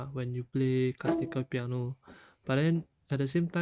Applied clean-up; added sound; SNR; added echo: neural mask model RNNoise.